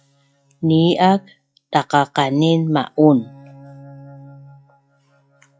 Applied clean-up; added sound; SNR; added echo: classical method log-MMSE.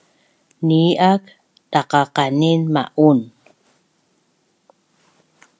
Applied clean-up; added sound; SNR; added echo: none; none; none; none.